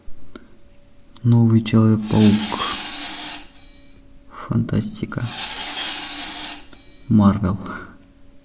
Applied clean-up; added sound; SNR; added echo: none; Tools; 8 dB; none.